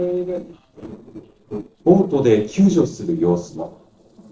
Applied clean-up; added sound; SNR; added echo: neural separator model SepFormer DNS4.